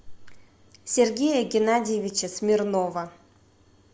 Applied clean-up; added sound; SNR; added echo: none; none; none; none.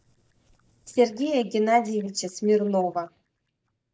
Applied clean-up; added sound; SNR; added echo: neural mask model DeepFilterNet 3.